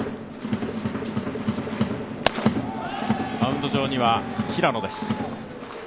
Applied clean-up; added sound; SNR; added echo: none; none; none; none.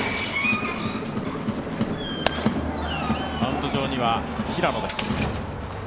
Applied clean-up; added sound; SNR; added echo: none; Door; 2 dB; none.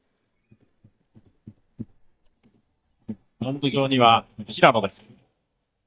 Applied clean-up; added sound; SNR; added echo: neural mask model DeepFilterNet 3.